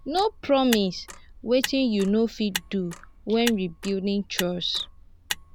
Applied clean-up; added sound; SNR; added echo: none; Motor vehicle (road); 12 dB; none.